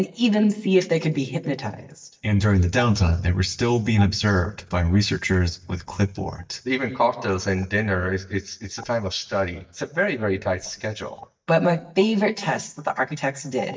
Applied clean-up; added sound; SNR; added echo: neural mask model DeepFilterNet 3.